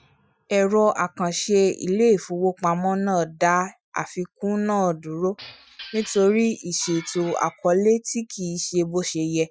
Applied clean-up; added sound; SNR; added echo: classical method Wiener filter.